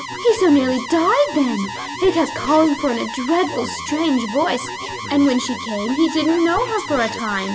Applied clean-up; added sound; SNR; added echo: none; Alarm; 9 dB; none.